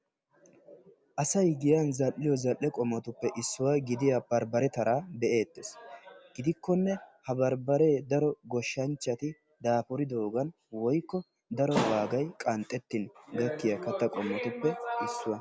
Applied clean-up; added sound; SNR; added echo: none; none; none; none.